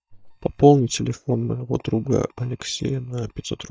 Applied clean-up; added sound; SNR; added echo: neural mask model DeepFilterNet 3.